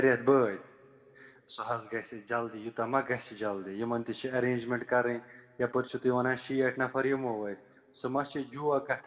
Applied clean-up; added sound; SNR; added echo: none; none; none; reverberation time 2.3 s.